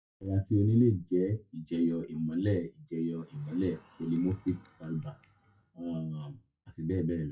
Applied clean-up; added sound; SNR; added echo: classical method WPE with log-MMSE.